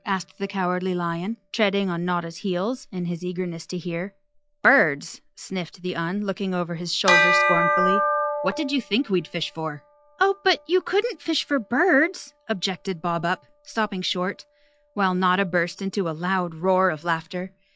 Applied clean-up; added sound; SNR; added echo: classical method log-MMSE.